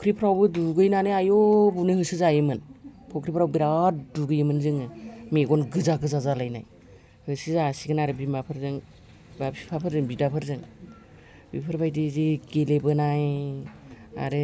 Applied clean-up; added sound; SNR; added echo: none; none; none; none.